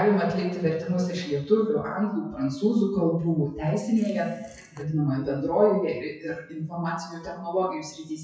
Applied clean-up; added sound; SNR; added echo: classical method WPE with log-MMSE.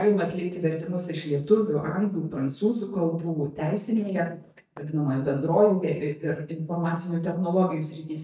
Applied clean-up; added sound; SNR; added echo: neural mask model DeepFilterNet 3.